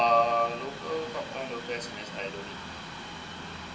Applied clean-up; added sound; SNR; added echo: none; Train; 10 dB; reverberation time 0.8 s.